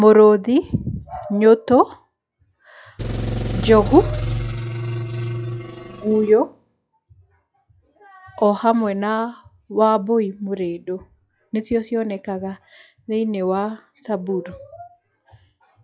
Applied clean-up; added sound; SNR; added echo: classical method log-MMSE.